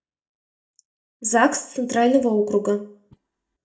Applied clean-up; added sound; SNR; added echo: neural mask model DeepFilterNet 3.